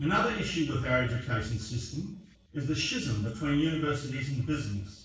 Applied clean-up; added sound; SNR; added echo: neural separator model SepFormer DNS4.